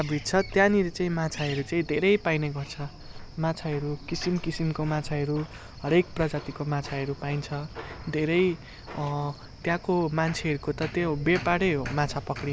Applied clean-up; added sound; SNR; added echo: none; Cricket; 15 dB; none.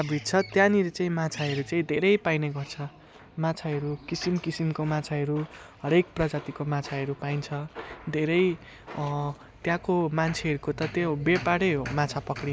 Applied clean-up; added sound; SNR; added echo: none; none; none; none.